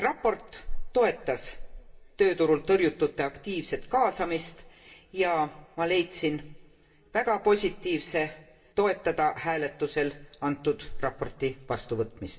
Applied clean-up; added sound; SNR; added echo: none; none; none; reverberation time 0.7 s.